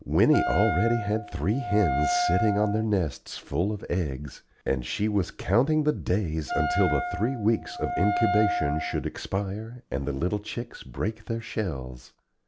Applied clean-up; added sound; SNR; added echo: none; Wind instrument, woodwind instrument; 3 dB; none.